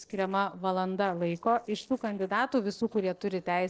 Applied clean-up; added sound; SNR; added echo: neural separator model SepFormer DNS4.